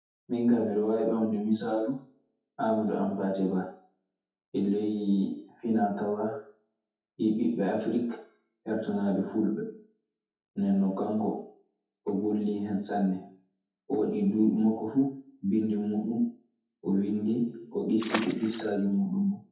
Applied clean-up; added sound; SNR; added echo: classical method WPE with log-MMSE.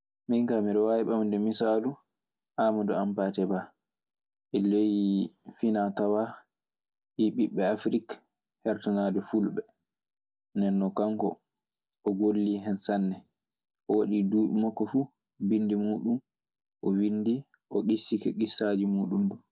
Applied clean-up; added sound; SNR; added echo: none; none; none; none.